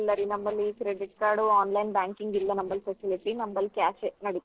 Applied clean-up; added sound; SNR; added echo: neural separator model SepFormer DNS4.